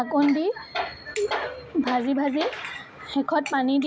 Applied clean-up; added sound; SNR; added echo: none; none; none; none.